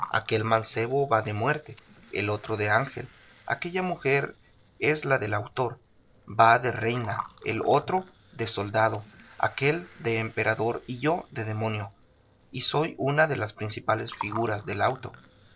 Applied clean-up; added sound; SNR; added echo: neural separator model SepFormer DNS4.